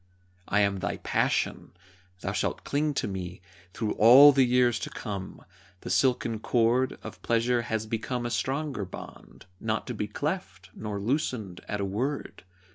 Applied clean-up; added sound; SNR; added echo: none; none; none; none.